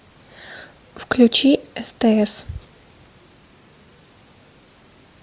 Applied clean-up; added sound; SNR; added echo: none; none; none; none.